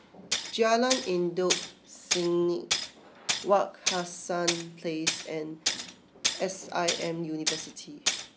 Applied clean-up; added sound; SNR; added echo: none; Tools; 3 dB; none.